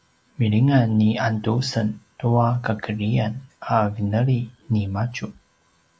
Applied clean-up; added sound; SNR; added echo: none; none; none; none.